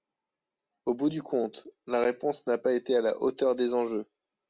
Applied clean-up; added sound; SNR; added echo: none; none; none; none.